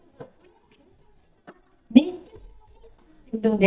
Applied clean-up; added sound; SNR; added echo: neural mask model DeepFilterNet 3.